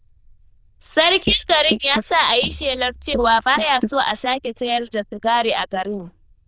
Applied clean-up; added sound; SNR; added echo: neural diffusion model UNIVERSE++.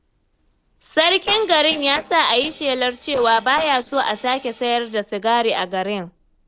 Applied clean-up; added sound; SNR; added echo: neural separator model SepFormer DNS4.